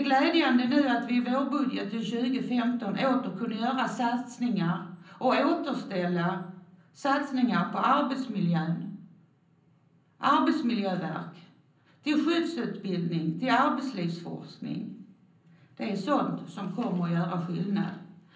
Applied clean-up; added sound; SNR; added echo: none; none; none; reverberation time 0.6 s.